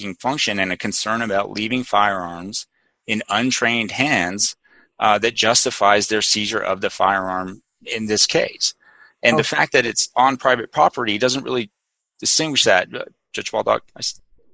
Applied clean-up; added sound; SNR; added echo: neural mask model Resemble Enhance denoiser.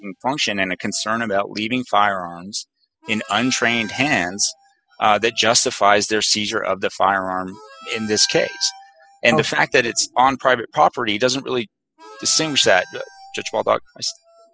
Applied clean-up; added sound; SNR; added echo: classical method spectral subtraction.